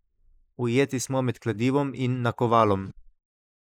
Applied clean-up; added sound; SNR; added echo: neural mask model Resemble Enhance denoiser.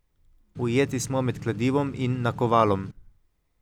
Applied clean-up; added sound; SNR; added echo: none; Engine / Truck / Car; 12 dB; none.